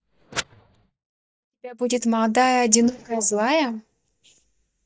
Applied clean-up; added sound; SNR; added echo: neural mask model DeepFilterNet 3.